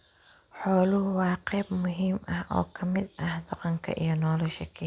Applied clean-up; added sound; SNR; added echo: none; none; none; none.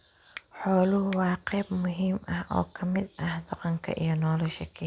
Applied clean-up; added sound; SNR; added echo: none; Finger snapping; 16 dB; none.